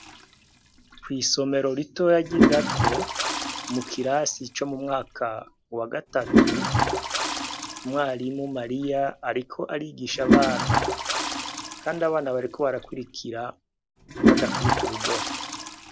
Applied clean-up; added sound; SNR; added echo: none; Toilet flush; -2 dB; none.